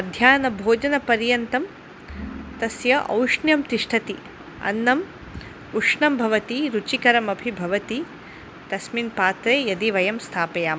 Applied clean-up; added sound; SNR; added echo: none; Organ; 16 dB; none.